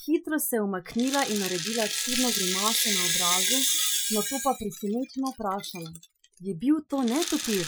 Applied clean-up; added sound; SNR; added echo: classical method Wiener filter.